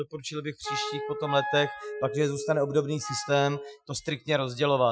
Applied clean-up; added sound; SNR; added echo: classical method Wiener filter.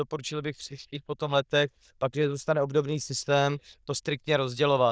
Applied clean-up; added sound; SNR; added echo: neural diffusion model UNIVERSE++.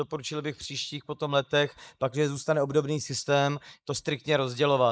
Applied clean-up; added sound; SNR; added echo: neural mask model Resemble Enhance denoiser.